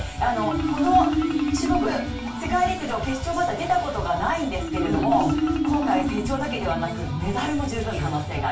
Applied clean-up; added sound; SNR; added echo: none; Marimba, xylophone; 3 dB; reverberation time 0.2 s.